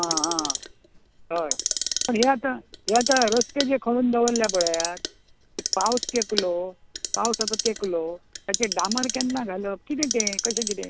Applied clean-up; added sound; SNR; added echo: none; Clock; 4 dB; none.